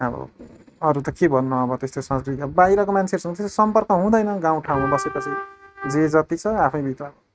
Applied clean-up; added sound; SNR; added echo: neural mask model RNNoise.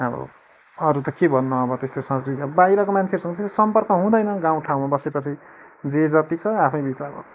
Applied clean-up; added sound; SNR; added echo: neural mask model Resemble Enhance denoiser.